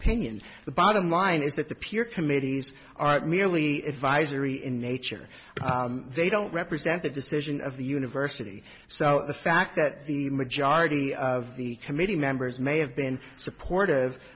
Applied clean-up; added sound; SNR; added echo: none; none; none; none.